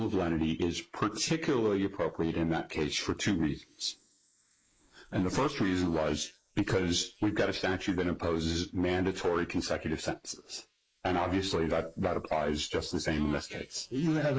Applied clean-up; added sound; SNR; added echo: neural mask model Resemble Enhance denoiser.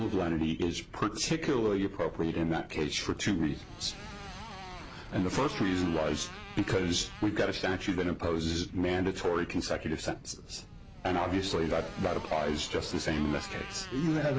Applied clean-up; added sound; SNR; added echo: none; Fire + Motorcycle; 14 dB; none.